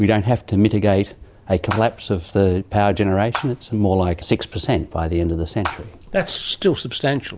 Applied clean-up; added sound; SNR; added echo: none; Water / Splash, splatter; 15 dB; none.